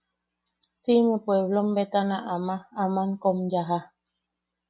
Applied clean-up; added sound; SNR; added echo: none; none; none; none.